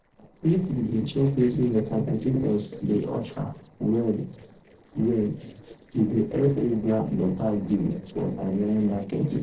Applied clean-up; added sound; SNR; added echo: neural separator model SepFormer DNS4.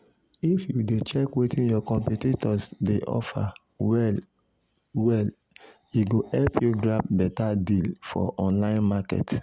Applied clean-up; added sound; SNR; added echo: none; none; none; none.